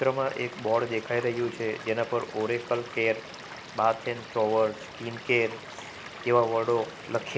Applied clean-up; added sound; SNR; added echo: none; Stream / Liquid; 15 dB; none.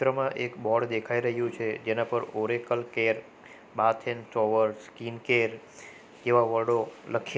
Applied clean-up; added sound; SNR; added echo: none; none; none; none.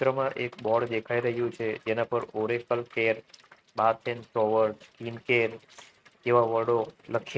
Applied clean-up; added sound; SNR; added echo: neural mask model RNNoise.